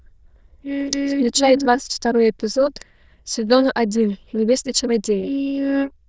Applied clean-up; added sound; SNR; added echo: neural diffusion model UNIVERSE++.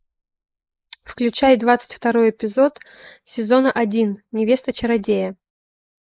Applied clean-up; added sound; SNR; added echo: neural mask model Resemble Enhance denoiser.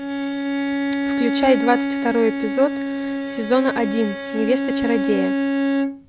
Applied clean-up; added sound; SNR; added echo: none; Bowed string instrument; 0 dB; none.